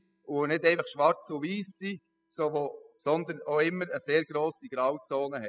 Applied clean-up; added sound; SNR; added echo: classical method spectral subtraction.